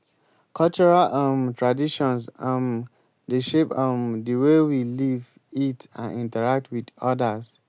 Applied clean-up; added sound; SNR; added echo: none; none; none; none.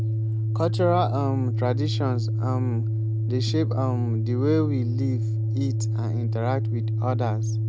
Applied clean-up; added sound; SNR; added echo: none; Organ; -4 dB; none.